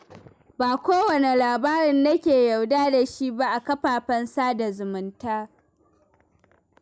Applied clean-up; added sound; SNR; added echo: none; none; none; none.